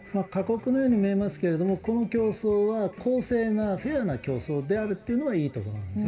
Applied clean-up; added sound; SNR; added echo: none; none; none; reverberation time 2.8 s.